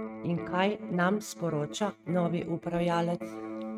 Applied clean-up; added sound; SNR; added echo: neural mask model RNNoise.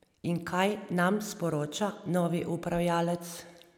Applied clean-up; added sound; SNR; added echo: none; none; none; none.